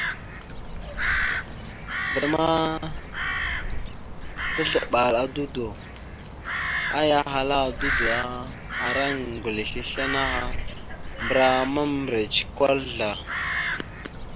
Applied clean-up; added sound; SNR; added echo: none; Crow; 3 dB; none.